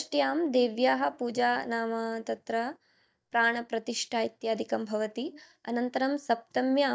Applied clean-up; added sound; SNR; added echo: neural mask model DeepFilterNet 3.